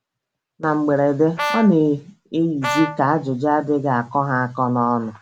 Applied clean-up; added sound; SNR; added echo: none; Brass instrument; 8 dB; none.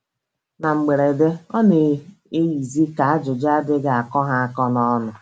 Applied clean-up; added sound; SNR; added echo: none; none; none; none.